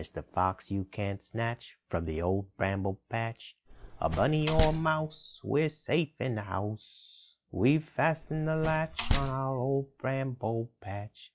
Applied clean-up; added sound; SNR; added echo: classical method log-MMSE.